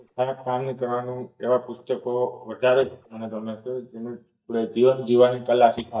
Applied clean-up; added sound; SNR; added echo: neural mask model DeepFilterNet 3.